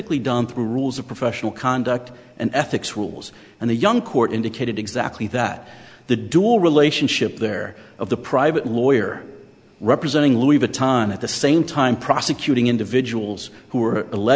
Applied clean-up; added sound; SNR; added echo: none; none; none; none.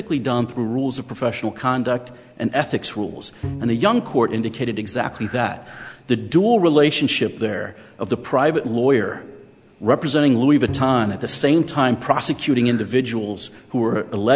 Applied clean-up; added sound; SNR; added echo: none; Bowed string instrument + Breathing; 16 dB; none.